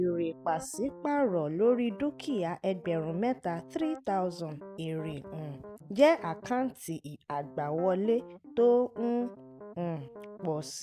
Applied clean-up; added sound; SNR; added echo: none; Piano; 17 dB; none.